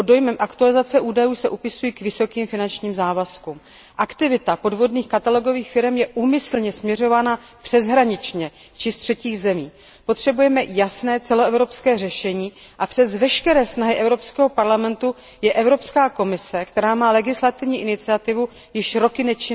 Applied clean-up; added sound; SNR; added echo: none; none; none; none.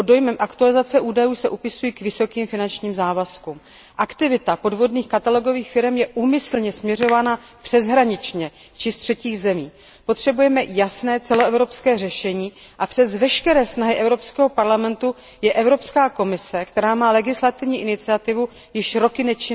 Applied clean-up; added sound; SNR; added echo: none; Crack / Crackle; 16 dB; none.